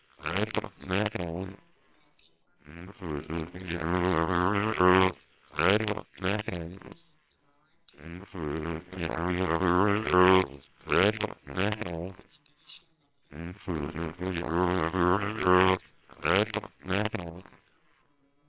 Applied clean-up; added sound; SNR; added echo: neural separator model SepFormer WHAMR!.